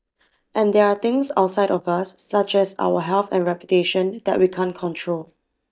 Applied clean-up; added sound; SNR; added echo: neural mask model DeepFilterNet 3.